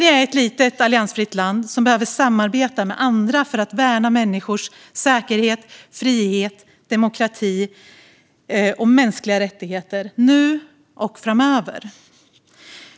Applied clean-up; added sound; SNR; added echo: none; none; none; none.